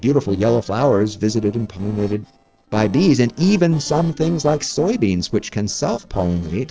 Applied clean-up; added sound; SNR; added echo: neural separator model SepFormer DNS4.